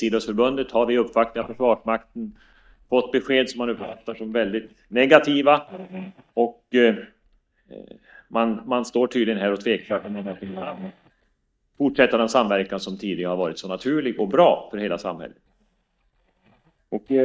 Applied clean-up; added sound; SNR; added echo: neural mask model DeepFilterNet 3.